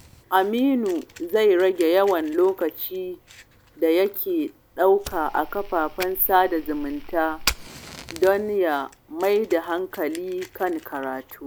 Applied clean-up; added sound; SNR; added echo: none; Fire + Fire; 16 dB; none.